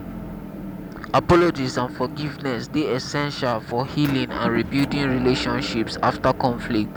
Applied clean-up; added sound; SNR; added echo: none; Motor vehicle (road) / Engine; 10 dB; none.